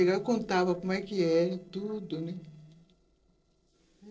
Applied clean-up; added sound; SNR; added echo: neural separator model SepFormer DNS4.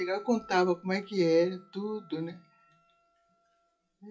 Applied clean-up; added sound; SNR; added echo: classical method WPE with log-MMSE.